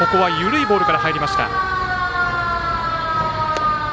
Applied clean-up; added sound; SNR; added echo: none; none; none; none.